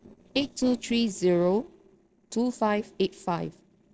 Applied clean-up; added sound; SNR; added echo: neural separator model SepFormer DNS4.